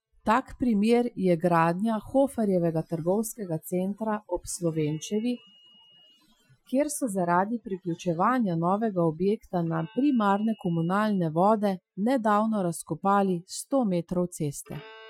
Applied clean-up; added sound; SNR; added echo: classical method Wiener filter.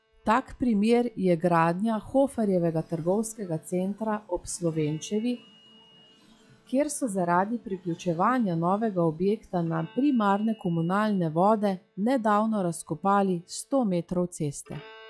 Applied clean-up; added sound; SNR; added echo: classical method log-MMSE.